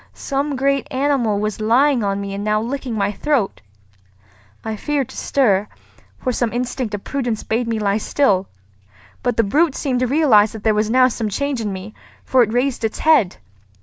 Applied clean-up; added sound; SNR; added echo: none; none; none; none.